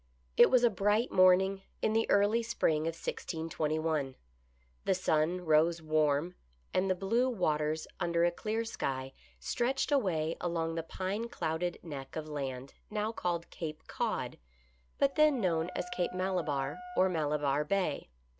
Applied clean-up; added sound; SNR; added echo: none; Wind instrument, woodwind instrument; 15 dB; none.